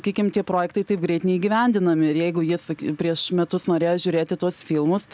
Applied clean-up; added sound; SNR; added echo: none; none; none; none.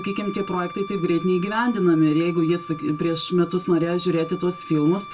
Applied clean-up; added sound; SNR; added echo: none; Wind instrument, woodwind instrument; 16 dB; reverberation time 0.2 s.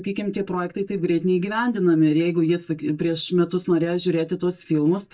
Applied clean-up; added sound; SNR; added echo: neural mask model DeepFilterNet 3.